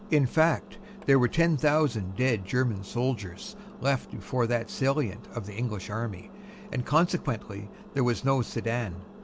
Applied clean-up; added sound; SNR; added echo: none; Engine; 18 dB; none.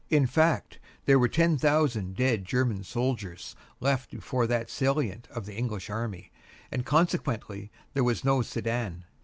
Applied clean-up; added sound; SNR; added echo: none; none; none; none.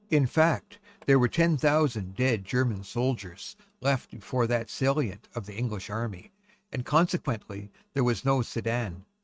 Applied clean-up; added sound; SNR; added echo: neural mask model RNNoise.